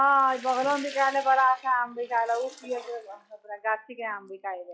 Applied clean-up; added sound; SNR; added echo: classical method log-MMSE.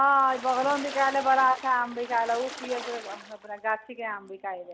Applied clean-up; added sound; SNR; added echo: none; Water / Splash, splatter; 15 dB; none.